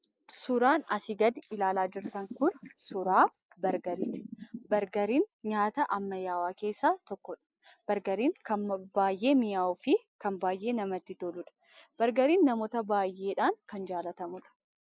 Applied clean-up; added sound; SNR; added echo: neural mask model Resemble Enhance denoiser.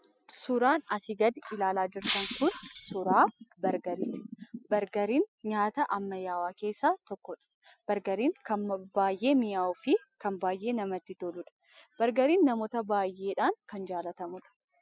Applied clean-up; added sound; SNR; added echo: classical method spectral subtraction.